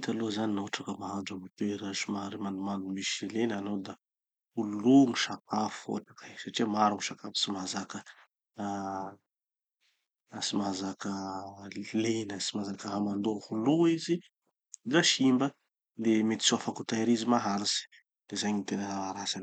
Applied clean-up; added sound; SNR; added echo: none; none; none; none.